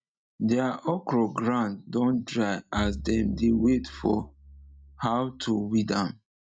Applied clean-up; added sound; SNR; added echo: neural mask model RNNoise.